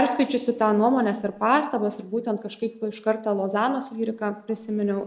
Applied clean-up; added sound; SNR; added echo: neural mask model Resemble Enhance denoiser.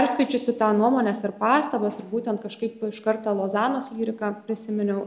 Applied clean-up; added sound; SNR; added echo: none; none; none; none.